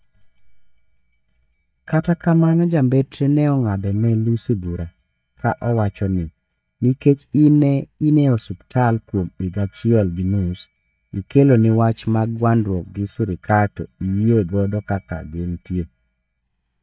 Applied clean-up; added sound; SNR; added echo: neural mask model DeepFilterNet 3.